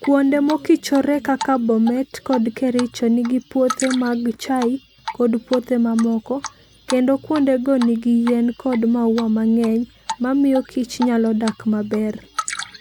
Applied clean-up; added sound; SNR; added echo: none; Drip; 15 dB; none.